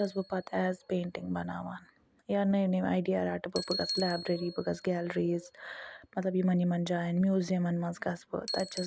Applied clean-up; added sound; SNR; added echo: none; Bicycle; 13 dB; none.